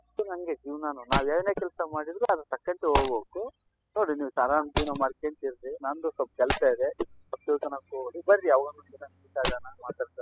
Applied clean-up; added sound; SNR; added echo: classical method spectral subtraction.